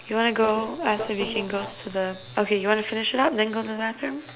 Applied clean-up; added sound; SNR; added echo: none; none; none; none.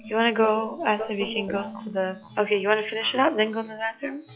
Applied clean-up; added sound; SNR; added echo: classical method log-MMSE.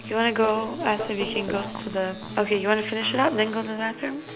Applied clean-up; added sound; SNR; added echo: none; Fart + Acoustic guitar; 13 dB; none.